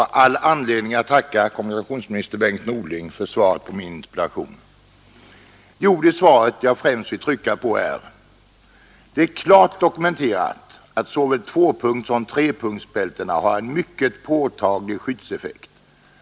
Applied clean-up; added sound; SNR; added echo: none; none; none; none.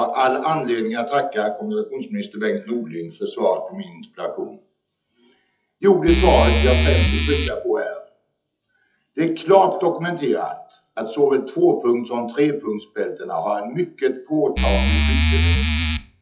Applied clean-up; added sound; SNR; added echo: classical method WPE with log-MMSE.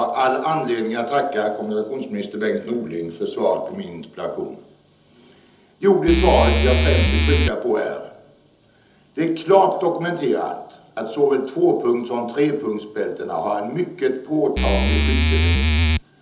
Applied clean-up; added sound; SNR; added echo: none; Musical instrument; -5 dB; reverberation time 1.2 s.